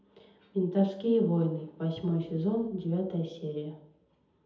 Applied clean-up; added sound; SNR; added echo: none; none; none; reverberation time 0.8 s.